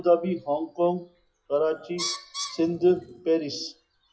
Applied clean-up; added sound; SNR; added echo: classical method WPE with log-MMSE.